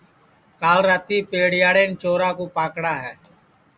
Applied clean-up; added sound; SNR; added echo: none; none; none; none.